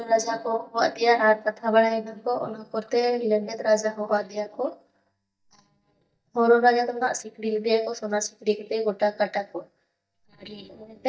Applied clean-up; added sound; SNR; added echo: neural mask model DeepFilterNet 3.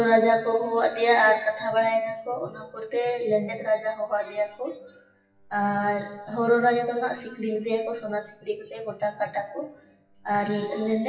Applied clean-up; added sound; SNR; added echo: classical method WPE with log-MMSE.